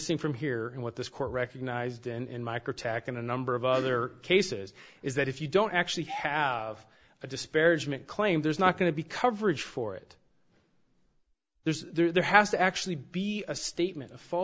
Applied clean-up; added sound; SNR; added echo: none; none; none; none.